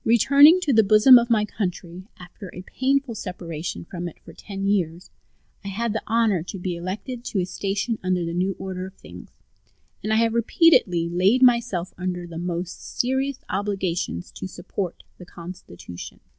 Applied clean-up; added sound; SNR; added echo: none; none; none; none.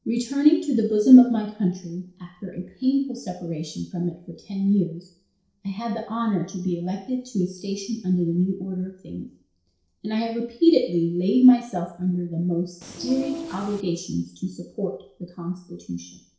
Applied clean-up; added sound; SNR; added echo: neural separator model SepFormer DNS4.